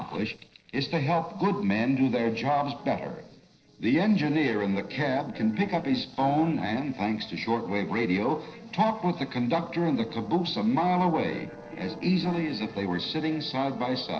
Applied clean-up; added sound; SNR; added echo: neural separator model SepFormer DNS4.